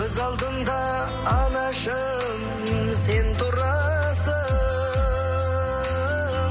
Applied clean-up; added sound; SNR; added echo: none; none; none; none.